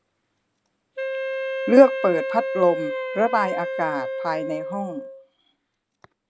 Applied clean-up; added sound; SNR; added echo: none; Wind instrument, woodwind instrument; 6 dB; none.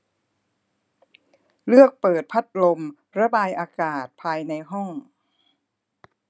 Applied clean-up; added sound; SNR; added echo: none; none; none; none.